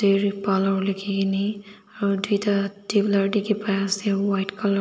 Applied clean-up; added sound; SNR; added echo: none; none; none; none.